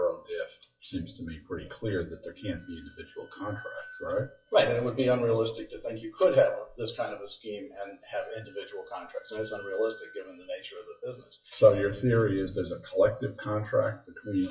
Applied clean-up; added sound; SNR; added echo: classical method WPE with log-MMSE.